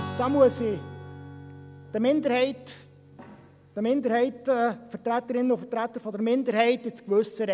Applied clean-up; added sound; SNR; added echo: none; Strum; 17 dB; none.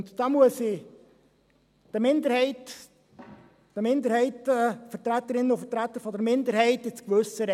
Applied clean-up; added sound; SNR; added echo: none; none; none; none.